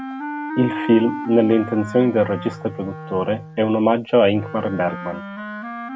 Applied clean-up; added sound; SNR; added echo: none; Wind instrument, woodwind instrument; 11 dB; none.